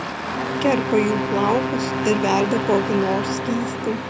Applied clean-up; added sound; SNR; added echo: none; Engine starting + Wind instrument, woodwind instrument; 1 dB; none.